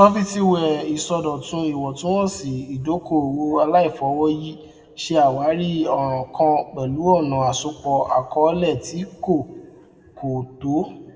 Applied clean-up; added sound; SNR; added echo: none; none; none; reverberation time 1.3 s.